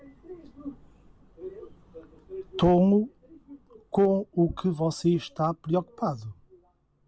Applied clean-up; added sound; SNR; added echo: none; none; none; none.